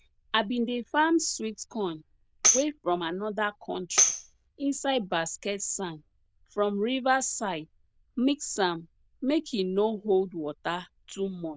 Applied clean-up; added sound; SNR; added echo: neural diffusion model UNIVERSE++.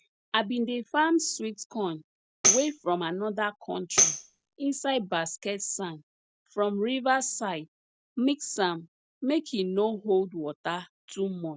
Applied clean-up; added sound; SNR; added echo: none; Tambourine; 0 dB; none.